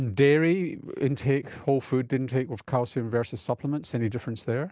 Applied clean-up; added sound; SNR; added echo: none; none; none; none.